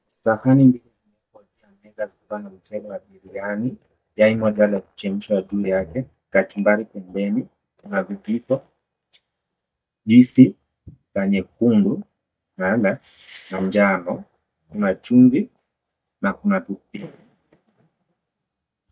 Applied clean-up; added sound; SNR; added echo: neural mask model DeepFilterNet 3.